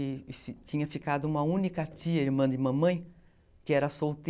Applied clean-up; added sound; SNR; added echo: none; none; none; none.